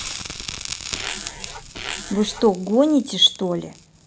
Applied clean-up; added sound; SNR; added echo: none; Zipper (clothing) + Crackle; 10 dB; none.